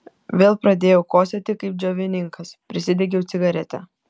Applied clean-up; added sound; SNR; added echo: none; none; none; none.